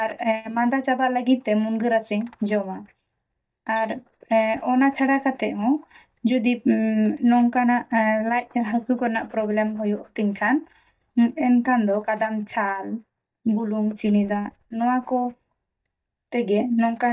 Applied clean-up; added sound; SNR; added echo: neural mask model DeepFilterNet 3.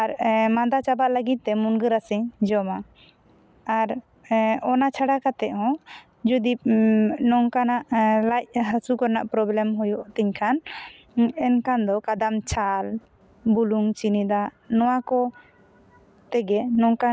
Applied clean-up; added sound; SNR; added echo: none; none; none; none.